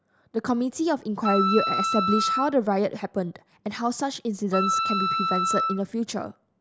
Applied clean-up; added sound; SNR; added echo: none; Wind instrument, woodwind instrument; 0 dB; none.